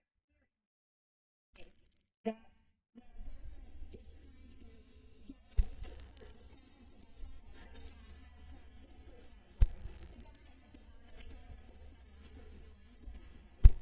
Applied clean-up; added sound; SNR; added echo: neural mask model DeepFilterNet 3.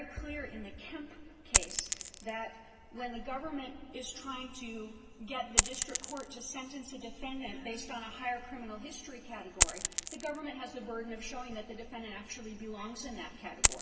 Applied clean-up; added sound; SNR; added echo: none; Coin (dropping); -5 dB; reverberation time 2.5 s.